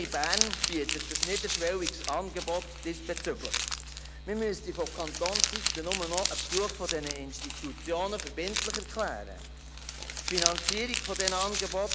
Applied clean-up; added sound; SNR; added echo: none; Crumpling, crinkling; 0 dB; none.